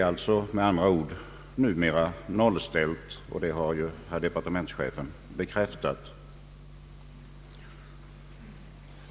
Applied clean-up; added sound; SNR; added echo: none; none; none; none.